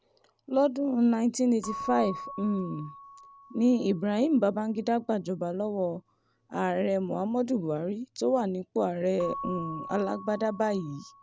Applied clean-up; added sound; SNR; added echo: none; Keyboard (musical) / Bell; 16 dB; none.